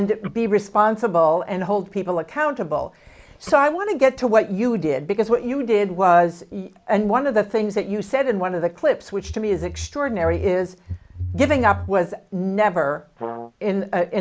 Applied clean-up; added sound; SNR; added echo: none; Brass instrument; 12 dB; none.